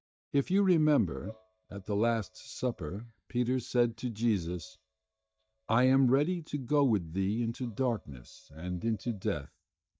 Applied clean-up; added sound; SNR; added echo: neural mask model DeepFilterNet 3.